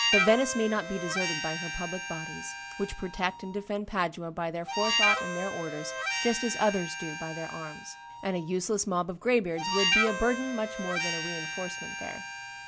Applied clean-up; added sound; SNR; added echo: none; Harmonica; 2 dB; none.